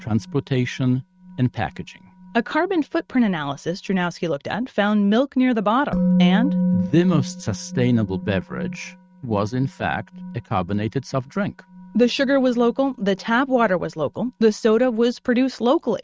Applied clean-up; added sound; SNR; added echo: neural mask model RNNoise.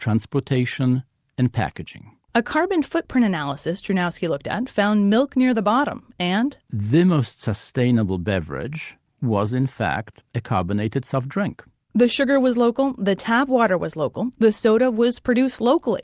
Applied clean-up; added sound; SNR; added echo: none; none; none; none.